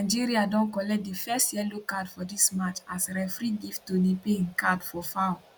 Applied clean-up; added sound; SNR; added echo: none; none; none; none.